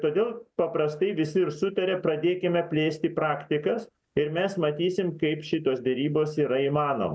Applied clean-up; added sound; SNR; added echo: none; none; none; none.